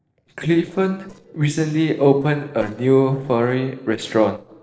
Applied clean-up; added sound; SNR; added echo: neural separator model SepFormer DNS4.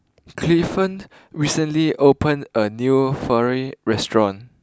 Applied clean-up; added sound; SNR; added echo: none; none; none; none.